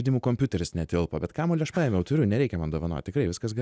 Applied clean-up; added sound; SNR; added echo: none; none; none; none.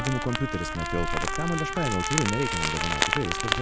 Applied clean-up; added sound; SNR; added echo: none; Trumpet + Crumpling, crinkling; -1 dB; none.